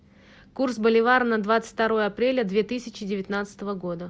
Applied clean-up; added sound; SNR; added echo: none; none; none; none.